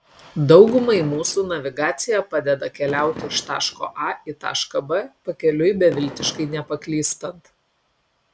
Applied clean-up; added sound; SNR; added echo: none; Fireworks; 16 dB; none.